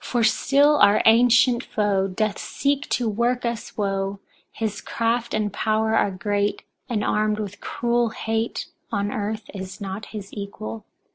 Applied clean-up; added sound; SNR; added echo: none; none; none; none.